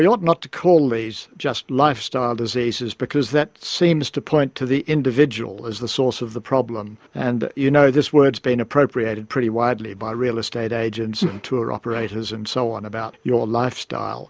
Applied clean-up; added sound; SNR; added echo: none; none; none; none.